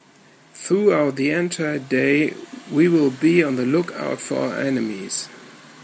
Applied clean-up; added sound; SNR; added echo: none; none; none; none.